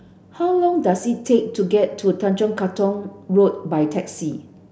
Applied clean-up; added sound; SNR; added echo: none; none; none; none.